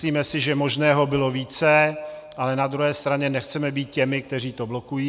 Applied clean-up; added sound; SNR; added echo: none; none; none; none.